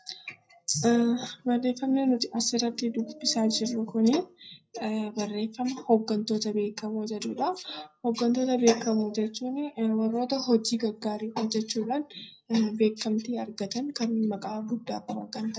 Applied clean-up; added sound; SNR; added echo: none; none; none; reverberation time 0.3 s.